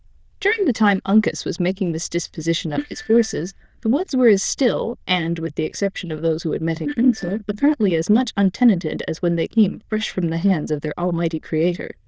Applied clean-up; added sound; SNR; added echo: neural diffusion model UNIVERSE++.